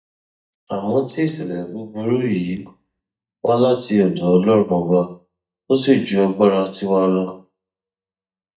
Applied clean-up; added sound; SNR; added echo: neural mask model DeepFilterNet 3.